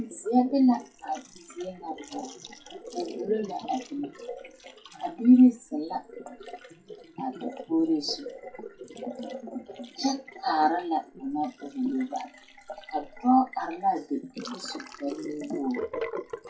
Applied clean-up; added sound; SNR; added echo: classical method WPE with log-MMSE.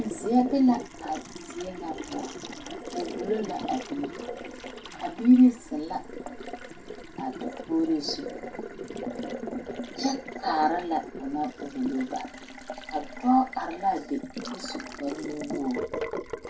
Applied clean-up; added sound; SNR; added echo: none; Water tap, faucet; 9 dB; reverberation time 0.2 s.